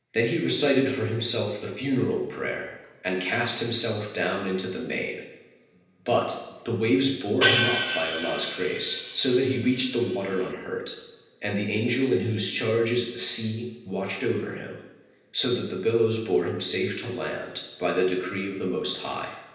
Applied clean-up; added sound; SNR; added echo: none; Hi-hat; 0 dB; reverberation time 0.9 s.